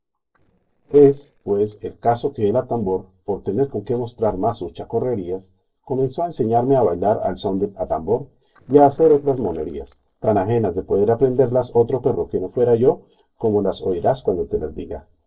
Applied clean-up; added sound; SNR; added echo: neural separator model SepFormer DNS4.